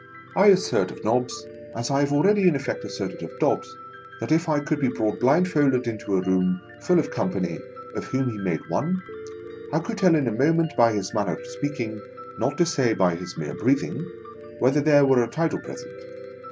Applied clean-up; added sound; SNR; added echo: none; Piano; 15 dB; none.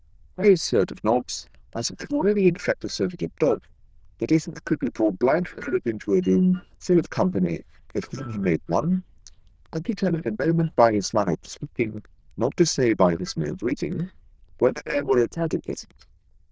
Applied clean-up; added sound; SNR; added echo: neural diffusion model UNIVERSE++.